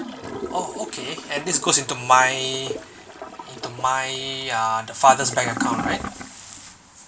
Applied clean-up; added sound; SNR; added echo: none; Toilet flush / Gurgling; 10 dB; none.